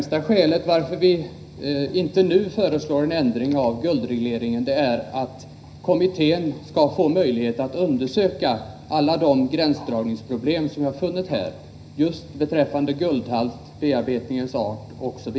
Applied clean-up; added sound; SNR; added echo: none; none; none; reverberation time 0.4 s.